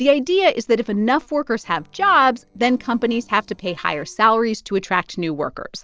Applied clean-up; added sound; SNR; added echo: neural separator model SepFormer DNS4.